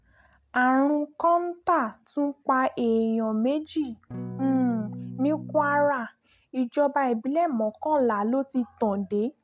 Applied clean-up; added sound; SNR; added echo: none; Electric guitar / Strum; 11 dB; none.